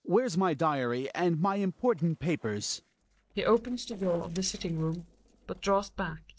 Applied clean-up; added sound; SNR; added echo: neural separator model SepFormer DNS4.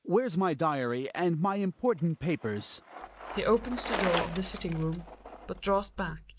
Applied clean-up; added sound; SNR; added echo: none; Bicycle; 11 dB; none.